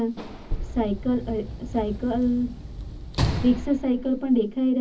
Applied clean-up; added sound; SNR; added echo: none; Sliding door / Slam; 6 dB; reverberation time 0.3 s.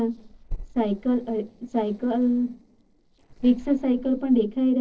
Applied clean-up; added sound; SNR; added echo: neural separator model SepFormer DNS4.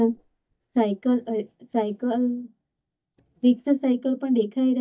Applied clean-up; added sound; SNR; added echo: neural mask model DeepFilterNet 3.